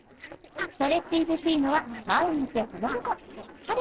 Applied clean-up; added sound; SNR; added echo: neural separator model SepFormer DNS4.